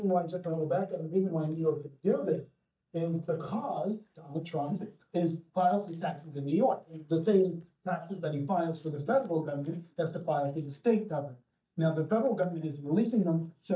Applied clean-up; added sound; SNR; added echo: neural mask model DeepFilterNet 3.